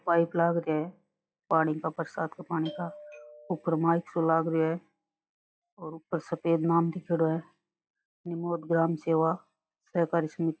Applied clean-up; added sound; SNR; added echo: classical method log-MMSE.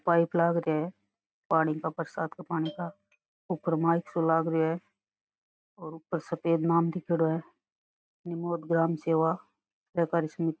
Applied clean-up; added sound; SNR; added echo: neural mask model RNNoise.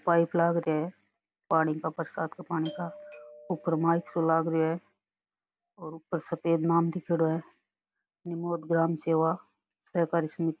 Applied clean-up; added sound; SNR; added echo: none; Doorbell; 19 dB; none.